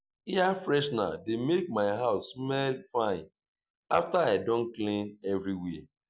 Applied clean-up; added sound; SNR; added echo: none; none; none; none.